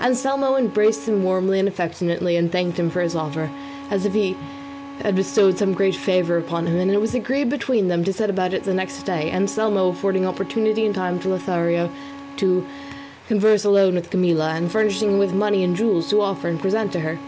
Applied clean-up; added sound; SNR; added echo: none; Bowed string instrument; 15 dB; none.